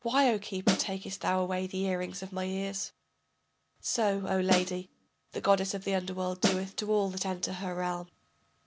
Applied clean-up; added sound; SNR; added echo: none; Snare drum; 0 dB; none.